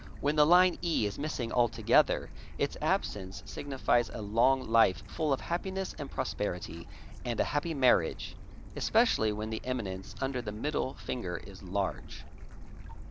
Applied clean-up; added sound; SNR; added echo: none; Stream / Bird; 11 dB; none.